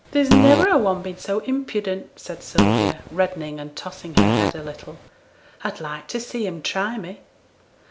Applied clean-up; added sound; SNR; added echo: none; Fart; -2 dB; none.